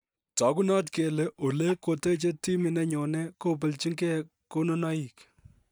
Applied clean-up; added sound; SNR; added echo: neural mask model DeepFilterNet 3.